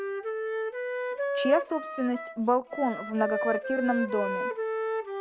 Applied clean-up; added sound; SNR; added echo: none; Wind instrument, woodwind instrument; 2 dB; none.